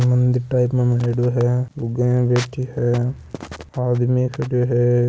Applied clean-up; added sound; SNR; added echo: none; none; none; none.